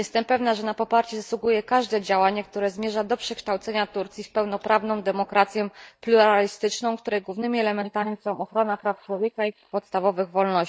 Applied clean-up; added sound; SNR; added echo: neural mask model DeepFilterNet 3.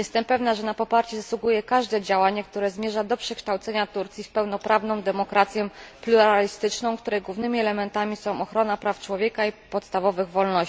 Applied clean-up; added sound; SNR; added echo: none; none; none; none.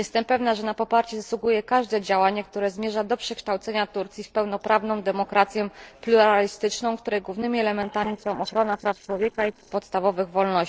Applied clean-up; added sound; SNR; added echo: neural separator model SepFormer DNS4.